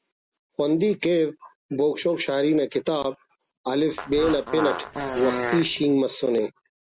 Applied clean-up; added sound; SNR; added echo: none; Fart; 5 dB; none.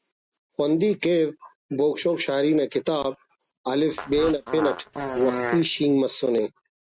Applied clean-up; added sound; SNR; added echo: neural mask model RNNoise.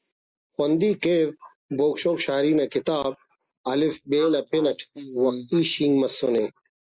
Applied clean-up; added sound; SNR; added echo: neural mask model Resemble Enhance denoiser.